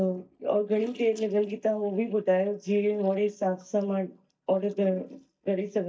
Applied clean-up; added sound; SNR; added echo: neural mask model DeepFilterNet 3.